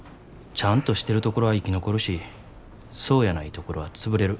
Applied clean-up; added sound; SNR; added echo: none; none; none; none.